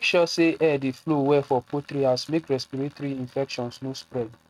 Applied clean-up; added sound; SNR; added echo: neural mask model RNNoise.